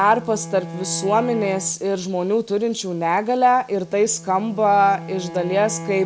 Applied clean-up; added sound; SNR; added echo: none; Bowed string instrument; 14 dB; none.